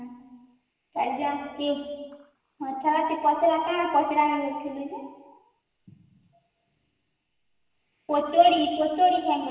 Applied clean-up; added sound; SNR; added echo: none; none; none; reverberation time 1.2 s.